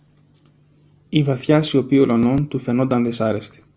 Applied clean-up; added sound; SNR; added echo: none; none; none; none.